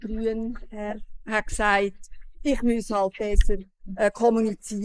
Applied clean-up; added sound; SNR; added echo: neural mask model Resemble Enhance denoiser.